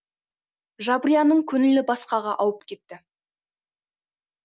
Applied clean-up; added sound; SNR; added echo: none; none; none; none.